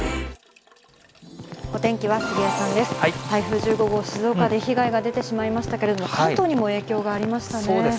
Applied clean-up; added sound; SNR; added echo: none; Toilet flush; 19 dB; none.